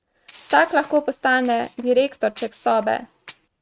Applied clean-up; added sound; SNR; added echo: neural mask model RNNoise.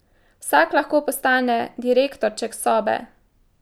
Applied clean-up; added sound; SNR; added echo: none; none; none; none.